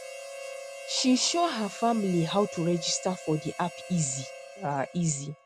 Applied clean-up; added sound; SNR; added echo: none; Harmonica; 13 dB; none.